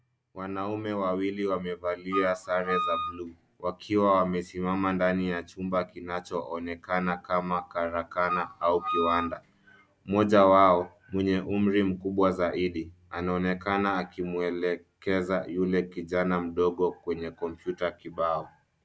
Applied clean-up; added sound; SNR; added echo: none; Wind instrument, woodwind instrument; 6 dB; none.